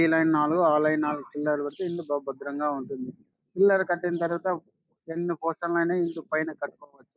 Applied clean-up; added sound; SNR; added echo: neural mask model DeepFilterNet 3.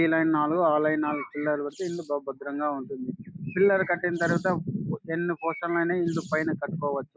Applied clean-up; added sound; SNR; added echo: neural mask model RNNoise.